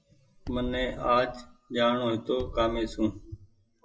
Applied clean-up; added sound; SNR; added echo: classical method WPE with log-MMSE.